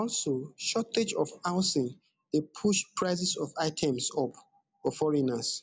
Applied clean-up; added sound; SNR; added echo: none; none; none; none.